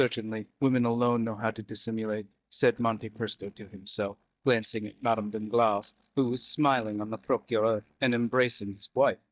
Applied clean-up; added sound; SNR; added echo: neural mask model DeepFilterNet 3.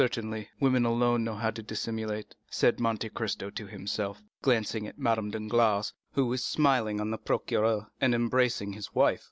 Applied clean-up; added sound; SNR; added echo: none; none; none; none.